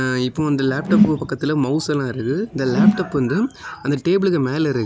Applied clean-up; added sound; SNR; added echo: none; Whoosh, swoosh, swish; 2 dB; none.